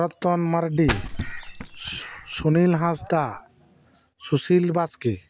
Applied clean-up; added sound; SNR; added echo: none; Splash, splatter; 10 dB; none.